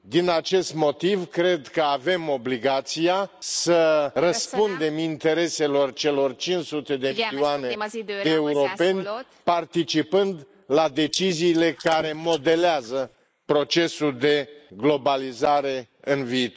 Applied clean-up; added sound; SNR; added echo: neural mask model Resemble Enhance denoiser.